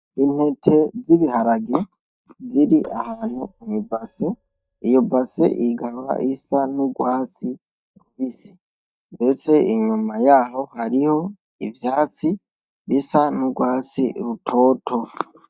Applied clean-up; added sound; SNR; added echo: neural mask model DeepFilterNet 3.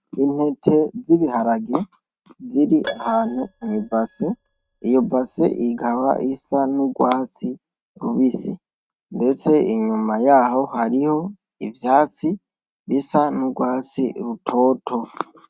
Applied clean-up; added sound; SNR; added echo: neural mask model RNNoise.